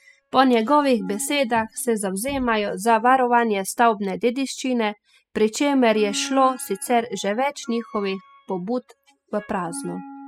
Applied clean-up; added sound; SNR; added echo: classical method spectral subtraction.